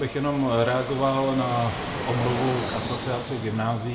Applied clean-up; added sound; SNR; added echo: none; Fixed-wing aircraft, airplane; 7 dB; reverberation time 0.2 s.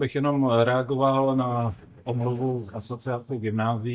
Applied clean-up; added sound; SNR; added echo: neural mask model DeepFilterNet 3.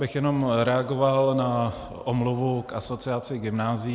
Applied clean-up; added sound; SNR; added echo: none; none; none; none.